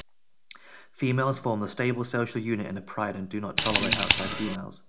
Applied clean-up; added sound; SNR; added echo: none; Scissors; 3 dB; reverberation time 0.2 s.